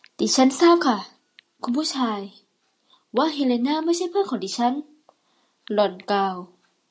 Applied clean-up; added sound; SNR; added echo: none; none; none; none.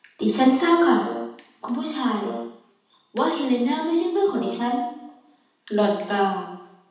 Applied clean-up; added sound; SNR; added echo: none; Brass instrument; 14 dB; reverberation time 0.9 s.